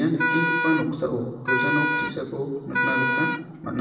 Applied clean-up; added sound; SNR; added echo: none; Wind instrument, woodwind instrument; 0 dB; reverberation time 1.4 s.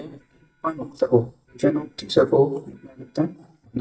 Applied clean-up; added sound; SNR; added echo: neural mask model DeepFilterNet 3.